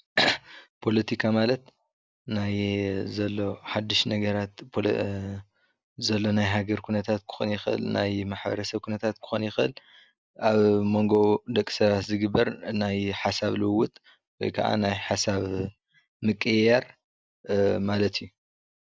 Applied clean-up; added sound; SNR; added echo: none; none; none; none.